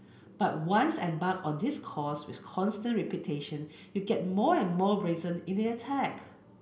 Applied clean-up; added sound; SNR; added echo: none; none; none; none.